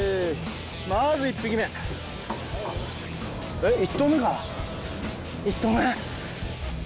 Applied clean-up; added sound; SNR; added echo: none; Crowd; 17 dB; none.